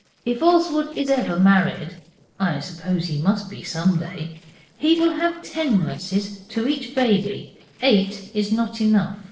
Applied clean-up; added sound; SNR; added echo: neural separator model SepFormer DNS4.